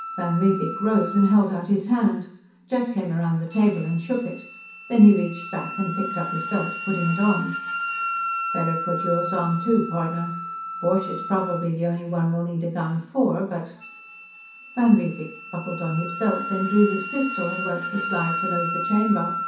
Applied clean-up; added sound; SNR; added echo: none; Wind instrument, woodwind instrument; 8 dB; reverberation time 0.6 s.